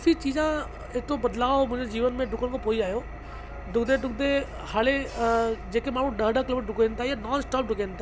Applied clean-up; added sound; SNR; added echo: none; Engine; 12 dB; none.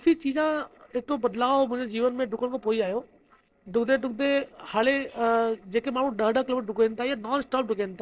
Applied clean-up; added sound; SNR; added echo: neural separator model SepFormer DNS4.